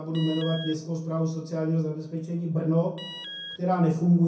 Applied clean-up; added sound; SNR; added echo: none; Alarm; 14 dB; reverberation time 0.6 s.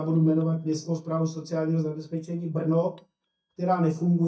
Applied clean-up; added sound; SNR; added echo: neural mask model DeepFilterNet 3.